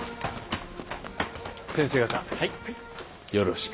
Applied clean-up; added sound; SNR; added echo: none; none; none; none.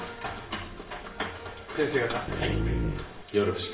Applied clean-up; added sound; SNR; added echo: none; Dog; -2 dB; reverberation time 0.5 s.